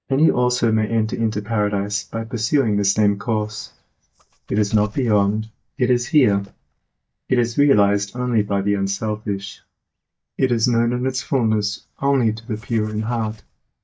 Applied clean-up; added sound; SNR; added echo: neural mask model DeepFilterNet 3.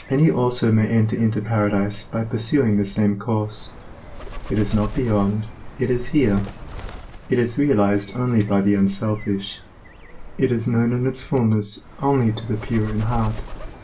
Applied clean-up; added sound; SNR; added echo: none; Bird; 12 dB; reverberation time 0.2 s.